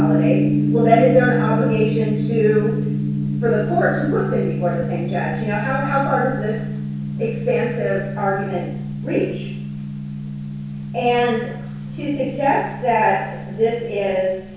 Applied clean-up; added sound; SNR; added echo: none; Gong; 1 dB; reverberation time 0.7 s.